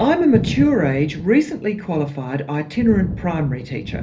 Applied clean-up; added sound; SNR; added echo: none; Thunder; 10 dB; reverberation time 0.3 s.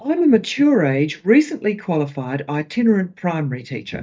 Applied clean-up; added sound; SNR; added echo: neural mask model DeepFilterNet 3.